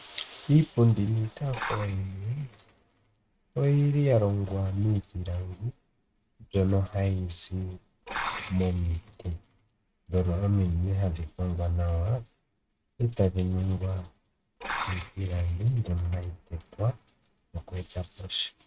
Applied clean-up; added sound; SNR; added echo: neural mask model RNNoise.